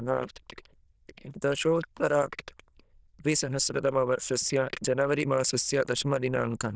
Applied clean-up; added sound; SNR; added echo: neural diffusion model UNIVERSE++.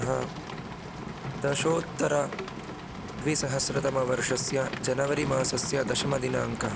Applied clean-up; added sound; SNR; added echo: none; Rain; 7 dB; none.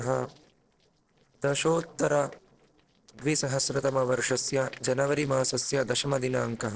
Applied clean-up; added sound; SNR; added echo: neural separator model SepFormer DNS4.